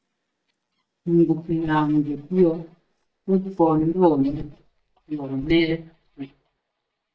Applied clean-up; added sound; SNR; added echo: neural mask model DeepFilterNet 3.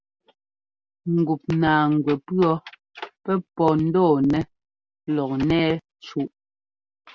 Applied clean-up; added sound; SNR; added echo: none; none; none; none.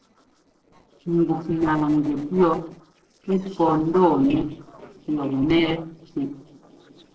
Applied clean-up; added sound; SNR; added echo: neural separator model SepFormer DNS4.